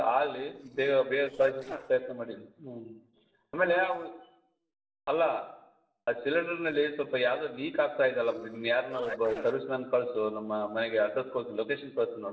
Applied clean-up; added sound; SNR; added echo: neural separator model SepFormer DNS4.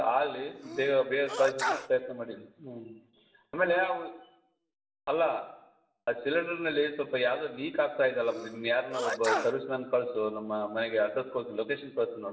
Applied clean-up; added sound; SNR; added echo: none; Sneeze; 6 dB; reverberation time 0.8 s.